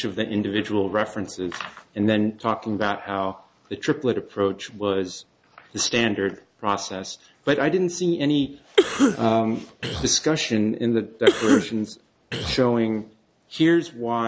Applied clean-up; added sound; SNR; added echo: none; Cough; 0 dB; none.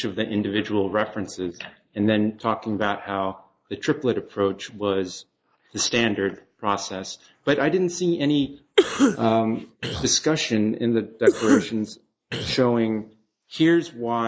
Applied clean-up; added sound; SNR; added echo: neural mask model Resemble Enhance denoiser.